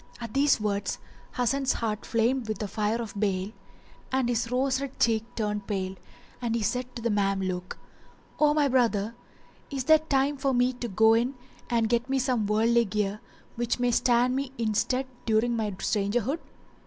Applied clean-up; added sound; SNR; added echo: none; none; none; none.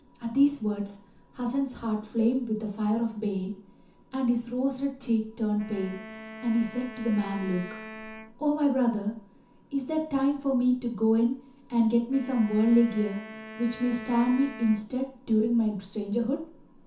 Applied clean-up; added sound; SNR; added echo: none; Wind instrument, woodwind instrument; 15 dB; reverberation time 0.9 s.